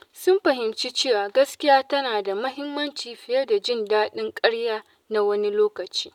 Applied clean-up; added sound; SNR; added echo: none; none; none; none.